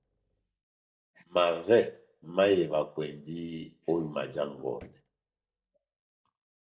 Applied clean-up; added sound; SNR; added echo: neural mask model DeepFilterNet 3.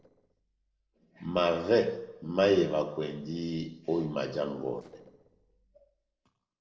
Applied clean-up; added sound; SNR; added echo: neural separator model SepFormer DNS4.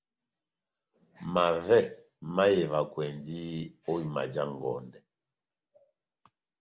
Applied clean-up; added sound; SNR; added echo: none; none; none; none.